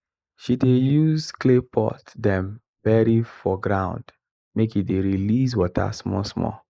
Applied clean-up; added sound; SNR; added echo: neural mask model Resemble Enhance denoiser.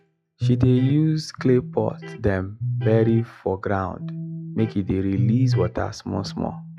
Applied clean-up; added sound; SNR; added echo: classical method log-MMSE.